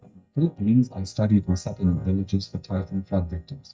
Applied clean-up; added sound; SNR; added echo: neural mask model DeepFilterNet 3.